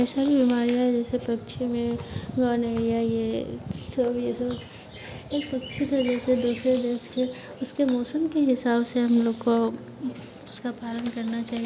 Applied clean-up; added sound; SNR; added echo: none; none; none; none.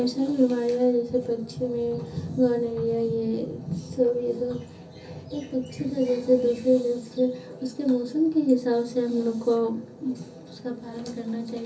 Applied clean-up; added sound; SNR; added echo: none; none; none; reverberation time 0.3 s.